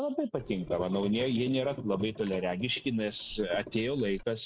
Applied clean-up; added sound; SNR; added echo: neural mask model Resemble Enhance denoiser.